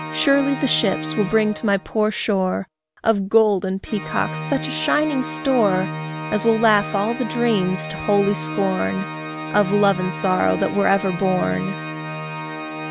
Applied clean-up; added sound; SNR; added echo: none; Organ; 8 dB; none.